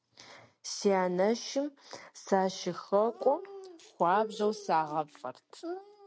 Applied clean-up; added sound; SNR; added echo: none; none; none; none.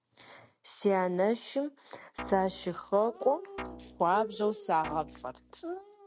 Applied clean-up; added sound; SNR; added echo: none; Guitar; 15 dB; none.